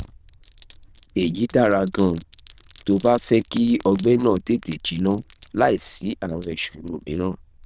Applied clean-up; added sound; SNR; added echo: neural diffusion model UNIVERSE++.